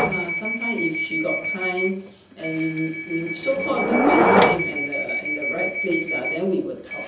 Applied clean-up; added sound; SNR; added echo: none; Subway, metro, underground / Door; -4 dB; reverberation time 0.7 s.